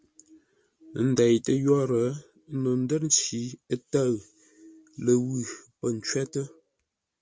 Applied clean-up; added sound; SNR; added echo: none; none; none; none.